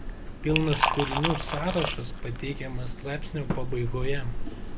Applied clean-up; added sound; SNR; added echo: none; Liquid; -1 dB; none.